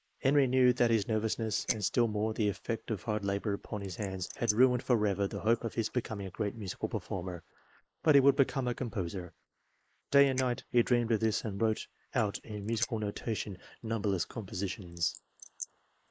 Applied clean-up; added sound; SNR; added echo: neural mask model Resemble Enhance denoiser.